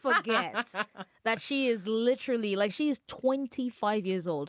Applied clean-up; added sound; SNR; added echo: none; none; none; none.